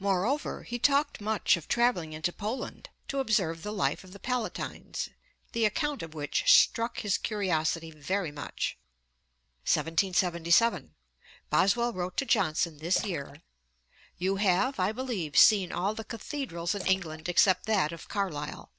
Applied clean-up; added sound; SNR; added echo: none; Splash, splatter; 18 dB; none.